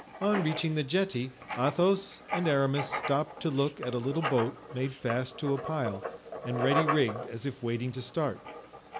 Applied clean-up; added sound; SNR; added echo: none; Writing; 7 dB; none.